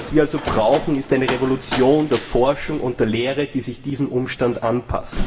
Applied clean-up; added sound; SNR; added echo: none; Slam; 10 dB; reverberation time 2.4 s.